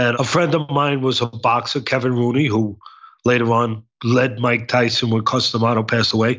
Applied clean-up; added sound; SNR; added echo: none; none; none; none.